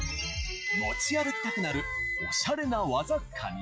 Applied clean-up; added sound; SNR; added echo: classical method log-MMSE.